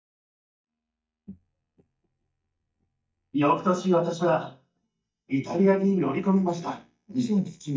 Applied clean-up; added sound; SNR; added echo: neural mask model DeepFilterNet 3.